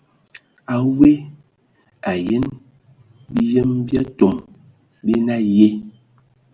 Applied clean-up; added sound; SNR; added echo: none; none; none; none.